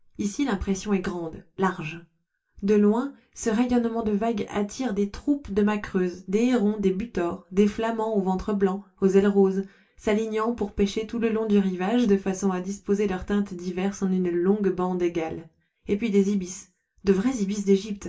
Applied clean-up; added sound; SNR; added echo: none; none; none; reverberation time 0.2 s.